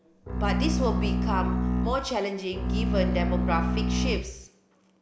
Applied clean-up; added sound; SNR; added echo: none; Bowed string instrument; -5 dB; none.